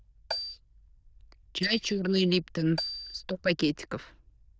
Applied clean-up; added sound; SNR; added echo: neural diffusion model UNIVERSE++.